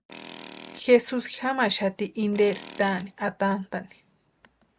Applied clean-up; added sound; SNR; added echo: none; Tools; 17 dB; none.